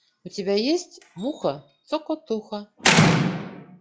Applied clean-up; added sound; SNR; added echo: classical method log-MMSE.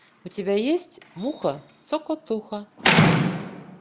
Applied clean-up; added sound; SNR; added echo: none; Slam; -3 dB; none.